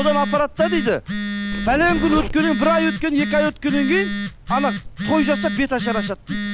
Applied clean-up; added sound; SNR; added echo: none; Telephone + Zipper (clothing); 5 dB; none.